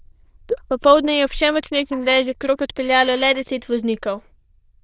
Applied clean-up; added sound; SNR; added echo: neural diffusion model UNIVERSE++.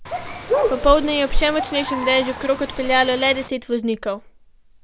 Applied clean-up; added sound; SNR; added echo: none; Bird; 7 dB; none.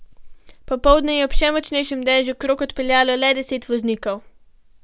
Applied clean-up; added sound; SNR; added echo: none; none; none; none.